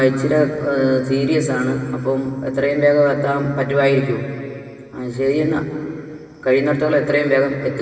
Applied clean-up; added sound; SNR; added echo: none; none; none; reverberation time 2.6 s.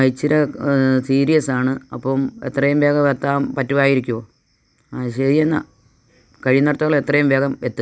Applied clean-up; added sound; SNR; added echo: none; none; none; none.